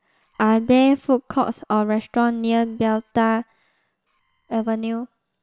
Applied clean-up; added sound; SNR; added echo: neural separator model SepFormer WHAM!.